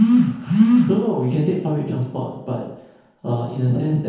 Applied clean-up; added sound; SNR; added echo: none; none; none; reverberation time 1.0 s.